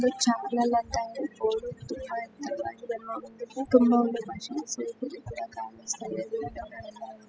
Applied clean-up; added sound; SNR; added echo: classical method spectral subtraction.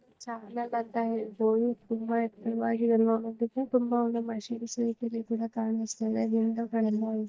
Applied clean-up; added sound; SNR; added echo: neural mask model DeepFilterNet 3.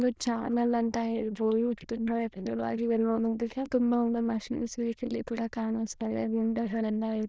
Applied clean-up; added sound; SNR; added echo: neural diffusion model UNIVERSE++.